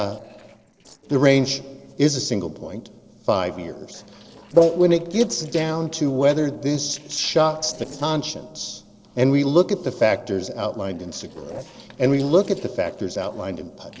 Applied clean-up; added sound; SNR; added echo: neural separator model SepFormer DNS4.